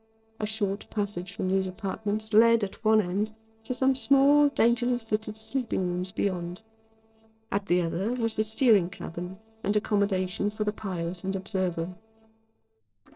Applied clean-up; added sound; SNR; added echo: neural separator model SepFormer DNS4.